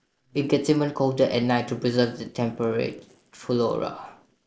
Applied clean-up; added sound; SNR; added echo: neural separator model SepFormer DNS4.